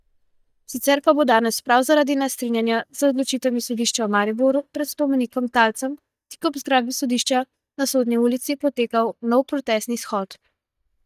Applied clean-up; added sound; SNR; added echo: neural mask model DeepFilterNet 3.